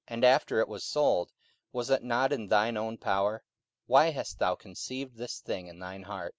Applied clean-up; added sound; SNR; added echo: none; none; none; none.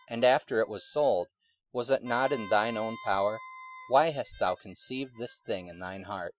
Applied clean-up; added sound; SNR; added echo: classical method Wiener filter.